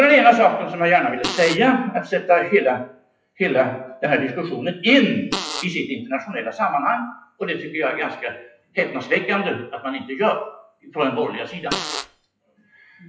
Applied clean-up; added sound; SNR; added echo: classical method WPE with log-MMSE.